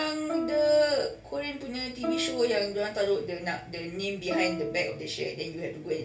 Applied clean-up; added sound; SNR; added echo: none; Plucked string instrument; 7 dB; reverberation time 0.3 s.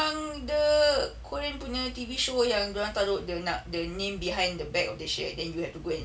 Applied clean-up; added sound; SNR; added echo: none; none; none; none.